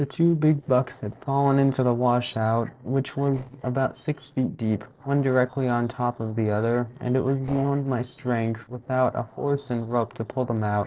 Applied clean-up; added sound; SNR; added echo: neural separator model SepFormer DNS4.